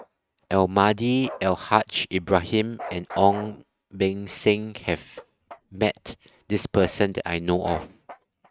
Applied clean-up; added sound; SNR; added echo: neural mask model RNNoise.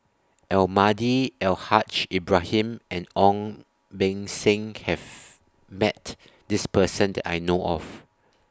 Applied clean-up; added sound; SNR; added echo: none; none; none; none.